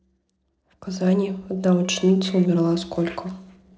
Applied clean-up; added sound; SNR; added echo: neural separator model SepFormer DNS4.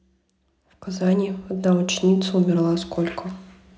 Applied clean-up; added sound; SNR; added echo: none; none; none; none.